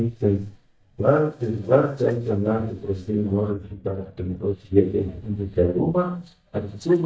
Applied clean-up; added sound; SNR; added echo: neural mask model DeepFilterNet 3.